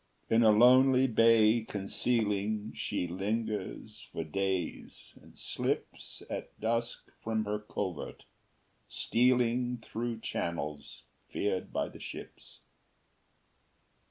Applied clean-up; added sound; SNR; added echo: neural mask model Resemble Enhance denoiser.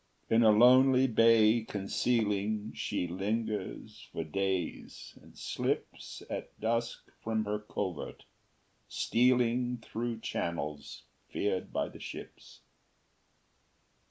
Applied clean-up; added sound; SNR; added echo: none; Tap; 17 dB; none.